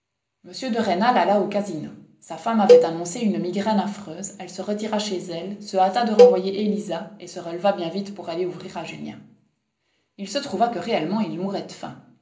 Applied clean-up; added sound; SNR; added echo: none; Cowbell; -5 dB; reverberation time 0.5 s.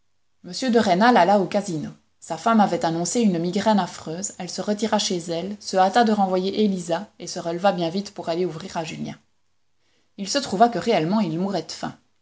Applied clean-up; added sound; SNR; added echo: none; none; none; none.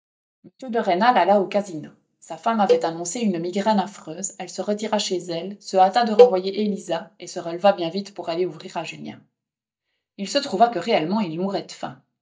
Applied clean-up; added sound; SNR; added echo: neural mask model DeepFilterNet 3.